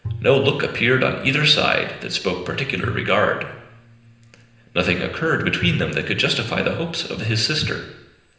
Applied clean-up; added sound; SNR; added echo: none; Bowed string instrument; 16 dB; reverberation time 0.9 s.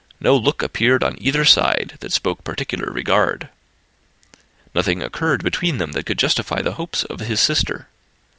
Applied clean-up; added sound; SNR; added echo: none; none; none; none.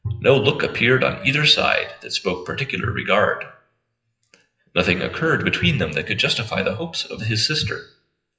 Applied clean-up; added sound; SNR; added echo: classical method WPE with log-MMSE.